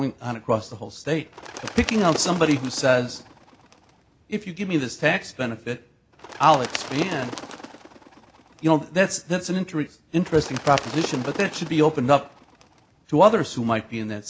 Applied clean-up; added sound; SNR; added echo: none; Bird; 14 dB; none.